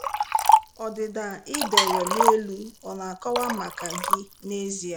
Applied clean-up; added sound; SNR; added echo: none; Liquid + Wood; -5 dB; none.